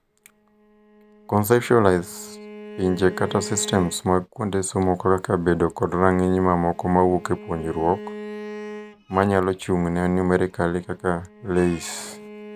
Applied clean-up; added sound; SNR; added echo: none; Bowed string instrument; 17 dB; none.